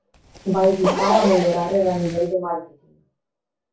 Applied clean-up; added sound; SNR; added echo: none; Zipper (clothing); 5 dB; reverberation time 0.3 s.